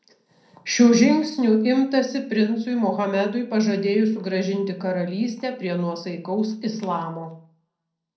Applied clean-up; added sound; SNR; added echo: none; none; none; reverberation time 0.5 s.